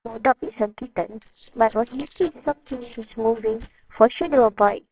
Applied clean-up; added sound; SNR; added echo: neural separator model SepFormer WHAMR!.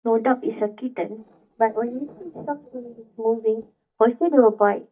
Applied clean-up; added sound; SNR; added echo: neural mask model DeepFilterNet 3.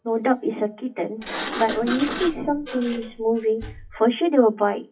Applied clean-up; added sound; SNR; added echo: classical method WPE with log-MMSE.